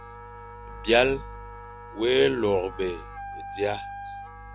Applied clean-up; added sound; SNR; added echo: none; Wind instrument, woodwind instrument; 14 dB; none.